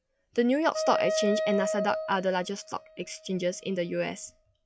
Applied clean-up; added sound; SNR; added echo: classical method log-MMSE.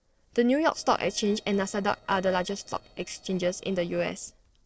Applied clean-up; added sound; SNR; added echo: neural separator model SepFormer DNS4.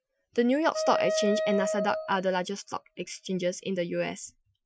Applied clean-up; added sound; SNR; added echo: classical method Wiener filter.